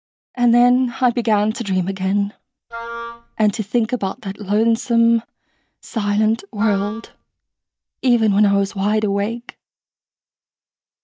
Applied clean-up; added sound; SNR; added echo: neural mask model DeepFilterNet 3.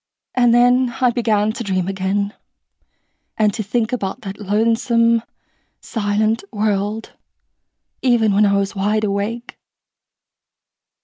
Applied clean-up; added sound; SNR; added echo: none; none; none; none.